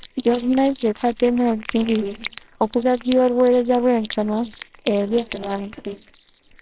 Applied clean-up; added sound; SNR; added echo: neural separator model SepFormer WHAMR!.